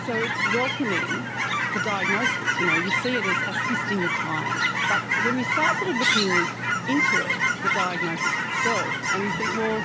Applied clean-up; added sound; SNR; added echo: none; Chirp, tweet / Fowl; -5 dB; none.